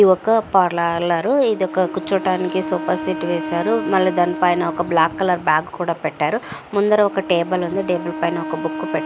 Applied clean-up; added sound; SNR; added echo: none; Wind instrument, woodwind instrument; 11 dB; none.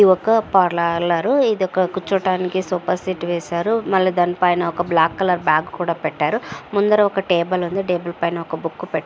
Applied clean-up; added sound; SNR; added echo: none; none; none; none.